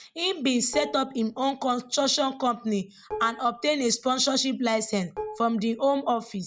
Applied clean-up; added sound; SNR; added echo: none; Dishes, pots, and pans; 14 dB; none.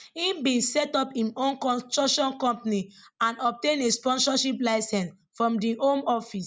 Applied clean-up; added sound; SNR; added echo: none; none; none; none.